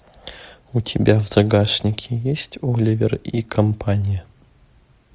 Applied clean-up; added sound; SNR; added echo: none; none; none; none.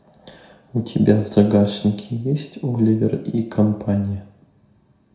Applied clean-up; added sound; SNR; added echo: none; none; none; reverberation time 0.6 s.